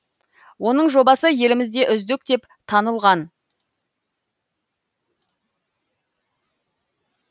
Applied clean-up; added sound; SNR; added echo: none; none; none; none.